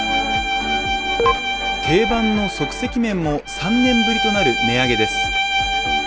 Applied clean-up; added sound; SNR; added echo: none; Bowed string instrument; 0 dB; none.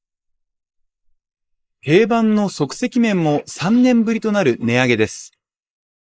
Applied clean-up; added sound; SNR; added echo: neural mask model Resemble Enhance denoiser.